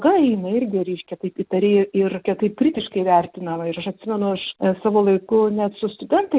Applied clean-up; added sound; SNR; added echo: none; none; none; none.